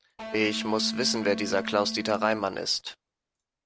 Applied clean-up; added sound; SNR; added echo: none; Electric guitar; 7 dB; none.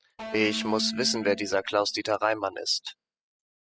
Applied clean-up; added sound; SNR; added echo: classical method spectral subtraction.